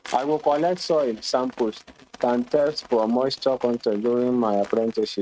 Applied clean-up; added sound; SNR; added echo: neural mask model RNNoise.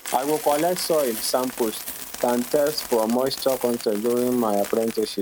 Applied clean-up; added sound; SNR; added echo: none; Coin (dropping); 12 dB; none.